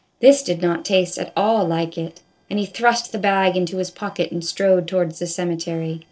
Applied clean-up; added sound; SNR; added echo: neural separator model SepFormer DNS4.